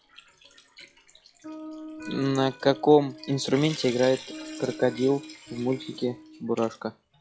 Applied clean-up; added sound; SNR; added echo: classical method log-MMSE.